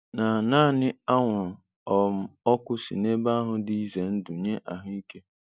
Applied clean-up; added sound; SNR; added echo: none; none; none; none.